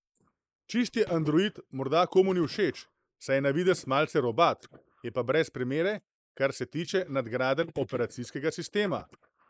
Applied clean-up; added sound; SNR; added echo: neural mask model Resemble Enhance denoiser.